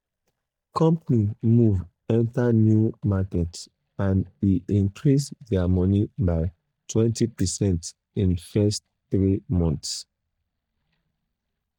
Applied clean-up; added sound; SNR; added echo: neural mask model DeepFilterNet 3.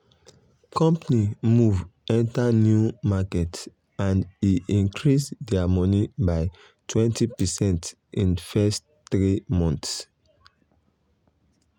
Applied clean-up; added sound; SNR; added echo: none; none; none; none.